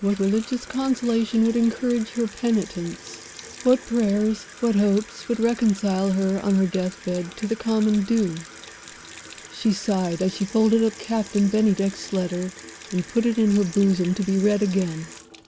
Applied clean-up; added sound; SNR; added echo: none; Sink (filling or washing) / Water tap, faucet; 18 dB; none.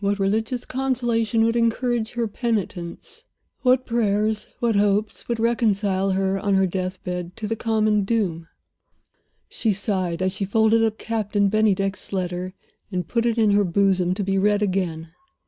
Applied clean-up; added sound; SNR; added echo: none; none; none; none.